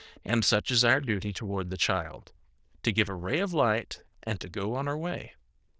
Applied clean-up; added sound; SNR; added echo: neural diffusion model UNIVERSE++.